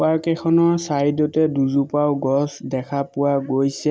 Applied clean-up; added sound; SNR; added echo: none; none; none; none.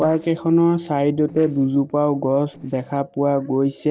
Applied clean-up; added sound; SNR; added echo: neural separator model SepFormer DNS4.